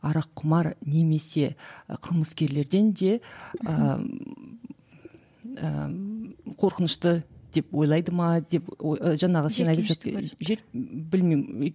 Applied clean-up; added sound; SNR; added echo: none; none; none; none.